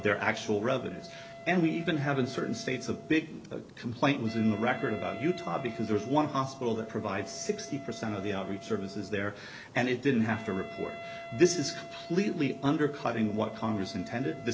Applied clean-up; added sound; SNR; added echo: none; Wind instrument, woodwind instrument; 16 dB; none.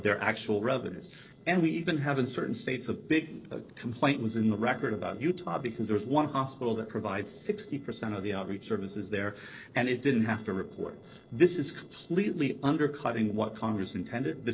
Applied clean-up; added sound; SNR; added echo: neural separator model SepFormer DNS4.